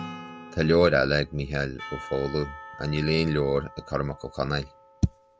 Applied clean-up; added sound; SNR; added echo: none; Percussion + Acoustic guitar / Strum; 17 dB; none.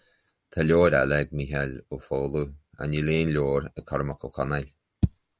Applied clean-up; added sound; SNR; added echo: none; none; none; none.